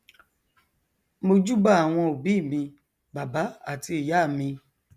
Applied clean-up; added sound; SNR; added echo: none; none; none; none.